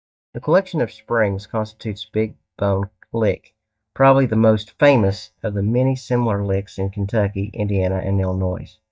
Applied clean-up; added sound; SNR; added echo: neural mask model DeepFilterNet 3.